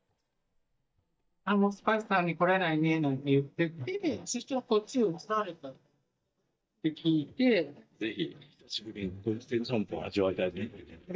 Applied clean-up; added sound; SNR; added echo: neural mask model DeepFilterNet 3.